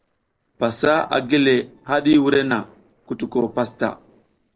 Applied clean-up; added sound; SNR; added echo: neural separator model SepFormer DNS4.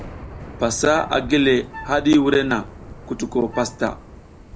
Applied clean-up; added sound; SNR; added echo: none; Wind instrument, woodwind instrument + Thunder / Rain; 15 dB; none.